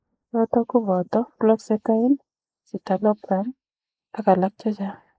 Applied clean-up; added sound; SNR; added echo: neural mask model Resemble Enhance denoiser.